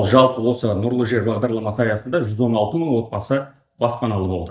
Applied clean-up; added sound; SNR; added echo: neural mask model DeepFilterNet 3.